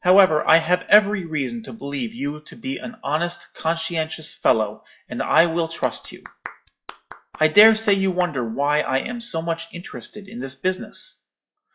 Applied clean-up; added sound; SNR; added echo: classical method log-MMSE.